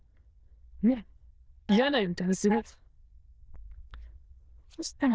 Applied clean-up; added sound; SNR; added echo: neural diffusion model UNIVERSE++.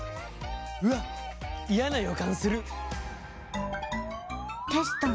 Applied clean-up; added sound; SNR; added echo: none; none; none; none.